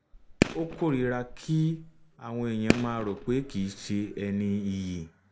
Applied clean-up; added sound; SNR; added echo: none; Fireworks; 4 dB; reverberation time 0.4 s.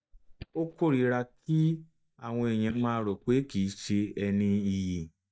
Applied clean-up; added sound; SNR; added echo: neural mask model DeepFilterNet 3.